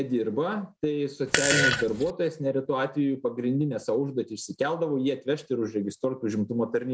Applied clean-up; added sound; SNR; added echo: none; Fart; -2 dB; none.